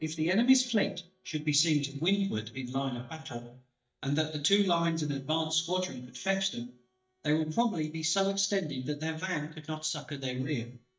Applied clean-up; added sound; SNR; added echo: neural mask model DeepFilterNet 3.